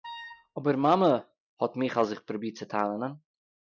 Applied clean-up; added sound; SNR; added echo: neural mask model RNNoise.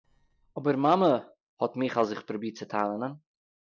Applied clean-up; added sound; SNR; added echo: neural separator model SepFormer DNS4.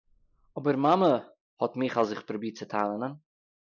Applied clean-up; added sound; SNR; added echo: neural mask model Resemble Enhance denoiser.